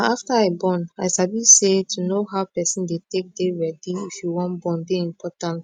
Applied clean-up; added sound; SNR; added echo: none; none; none; none.